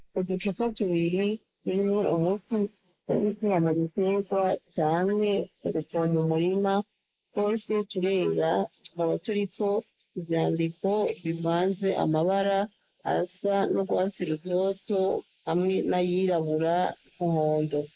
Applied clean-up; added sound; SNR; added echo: neural mask model Resemble Enhance denoiser.